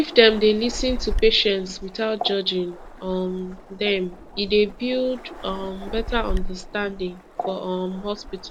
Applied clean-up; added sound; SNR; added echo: none; Waves, surf; 8 dB; none.